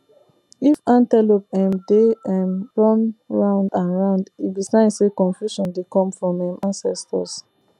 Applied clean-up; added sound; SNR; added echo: none; none; none; none.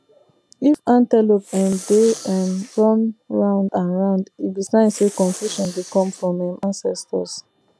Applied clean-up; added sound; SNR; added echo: none; Respiratory sounds; 19 dB; none.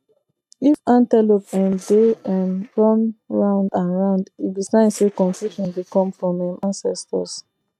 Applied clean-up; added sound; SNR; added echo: neural mask model RNNoise.